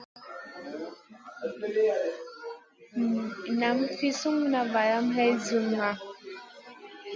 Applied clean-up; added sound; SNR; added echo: none; none; none; none.